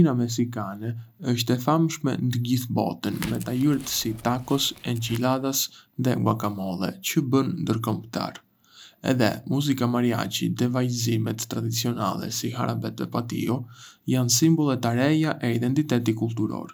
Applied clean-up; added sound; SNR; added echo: none; Crackle; 19 dB; none.